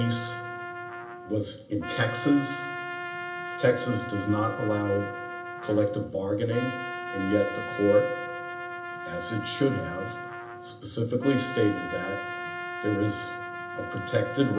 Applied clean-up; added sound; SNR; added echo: none; Trumpet; 8 dB; reverberation time 0.3 s.